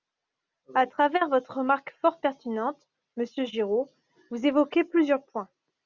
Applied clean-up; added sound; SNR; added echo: none; none; none; none.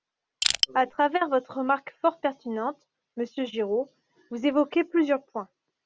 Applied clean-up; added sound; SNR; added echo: none; Crushing; -1 dB; none.